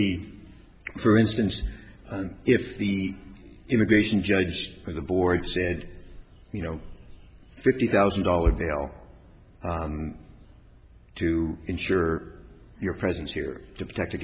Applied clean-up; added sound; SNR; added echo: none; none; none; none.